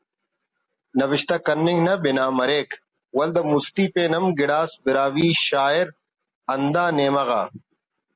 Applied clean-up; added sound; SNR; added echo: none; none; none; none.